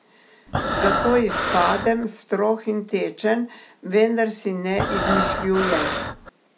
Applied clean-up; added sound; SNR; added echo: none; Breathing; 1 dB; none.